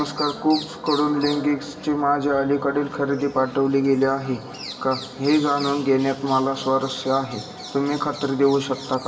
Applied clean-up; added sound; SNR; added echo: none; Bird vocalization, bird call, bird song; 17 dB; reverberation time 0.8 s.